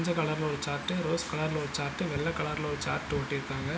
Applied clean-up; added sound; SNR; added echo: none; none; none; none.